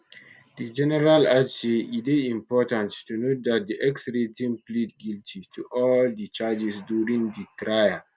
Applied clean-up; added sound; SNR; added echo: none; none; none; none.